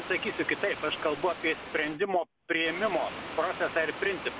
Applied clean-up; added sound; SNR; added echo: none; Water; 10 dB; none.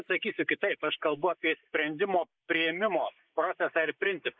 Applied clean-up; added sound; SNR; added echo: neural mask model Resemble Enhance denoiser.